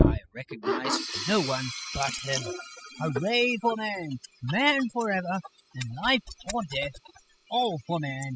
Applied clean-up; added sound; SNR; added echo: classical method spectral subtraction.